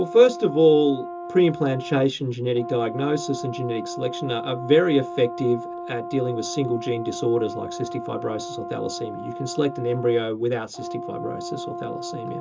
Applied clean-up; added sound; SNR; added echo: none; Brass instrument; 10 dB; reverberation time 0.2 s.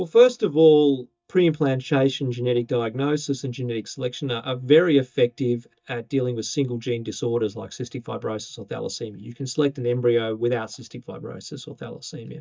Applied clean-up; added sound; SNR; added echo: neural mask model DeepFilterNet 3.